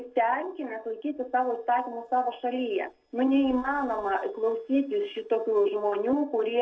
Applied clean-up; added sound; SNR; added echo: neural separator model SepFormer DNS4.